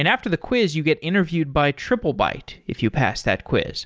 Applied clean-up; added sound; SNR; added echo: none; none; none; none.